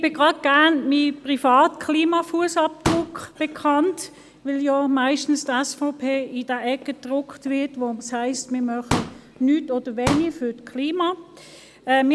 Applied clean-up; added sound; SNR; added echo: none; Explosion; 7 dB; none.